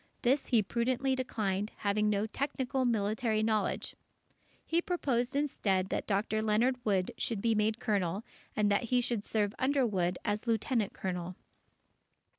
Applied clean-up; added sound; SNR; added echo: none; none; none; none.